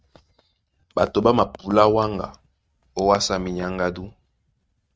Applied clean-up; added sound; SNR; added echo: neural mask model RNNoise.